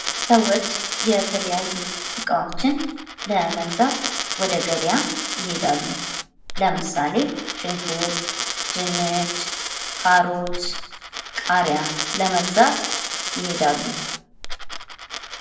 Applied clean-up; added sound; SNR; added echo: none; Coin (dropping); 4 dB; reverberation time 0.8 s.